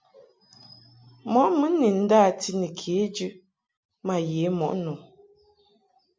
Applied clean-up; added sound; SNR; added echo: none; none; none; none.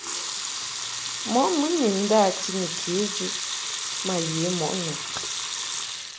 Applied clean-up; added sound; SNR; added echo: none; Sink (filling or washing) / Water tap, faucet / Liquid; 3 dB; none.